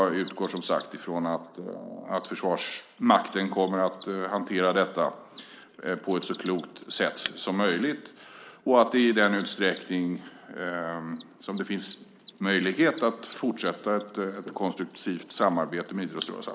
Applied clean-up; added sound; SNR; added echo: neural mask model Resemble Enhance denoiser.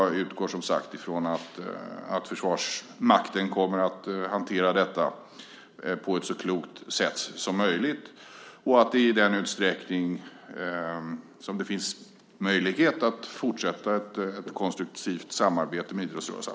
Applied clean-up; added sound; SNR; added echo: none; none; none; none.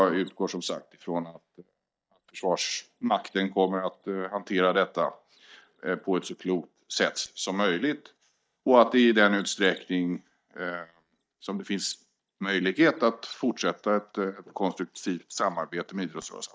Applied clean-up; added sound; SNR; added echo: neural mask model DeepFilterNet 3.